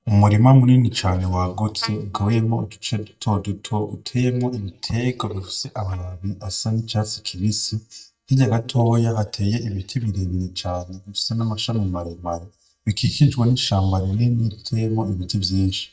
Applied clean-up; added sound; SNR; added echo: neural mask model DeepFilterNet 3.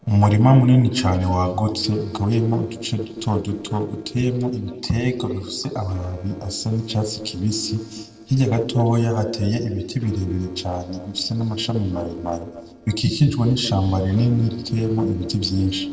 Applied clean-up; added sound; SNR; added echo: neural separator model SepFormer DNS4.